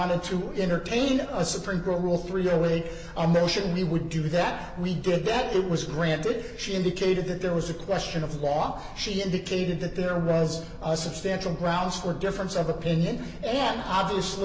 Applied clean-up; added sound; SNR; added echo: none; none; none; none.